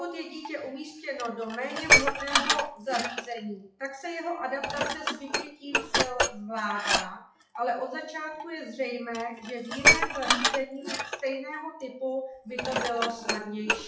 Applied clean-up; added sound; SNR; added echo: classical method WPE with log-MMSE.